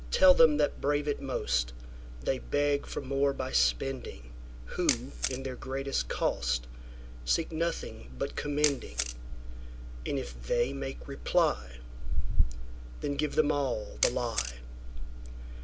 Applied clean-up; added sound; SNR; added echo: none; Camera; 9 dB; none.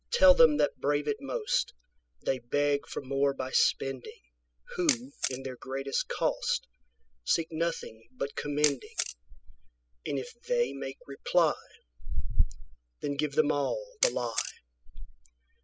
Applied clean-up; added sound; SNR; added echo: classical method spectral subtraction.